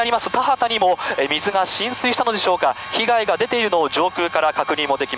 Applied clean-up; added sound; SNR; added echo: none; none; none; none.